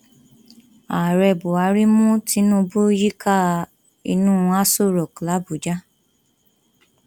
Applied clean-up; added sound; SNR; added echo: none; none; none; none.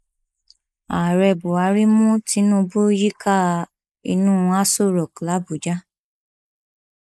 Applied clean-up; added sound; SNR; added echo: neural mask model Resemble Enhance denoiser.